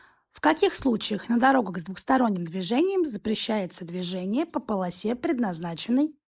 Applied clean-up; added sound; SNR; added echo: neural mask model Resemble Enhance denoiser.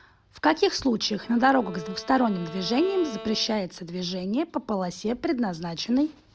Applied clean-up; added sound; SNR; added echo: none; Bowed string instrument; 16 dB; none.